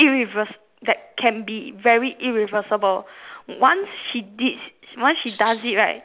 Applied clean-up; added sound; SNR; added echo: none; Rattle (instrument); 17 dB; none.